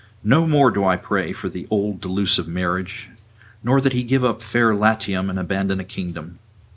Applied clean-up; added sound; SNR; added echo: none; none; none; none.